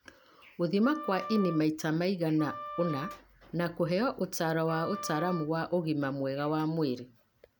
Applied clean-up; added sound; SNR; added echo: none; Wind instrument, woodwind instrument; 12 dB; none.